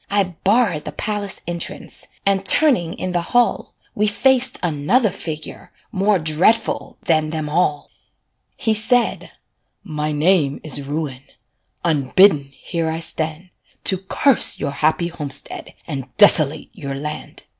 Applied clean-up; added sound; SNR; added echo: none; none; none; none.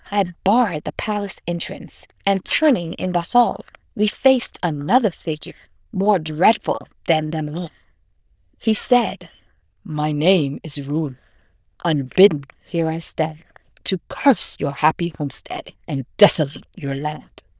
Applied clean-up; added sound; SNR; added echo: neural diffusion model UNIVERSE++.